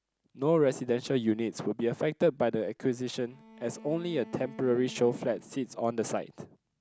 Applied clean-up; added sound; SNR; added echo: none; Bowed string instrument; 20 dB; none.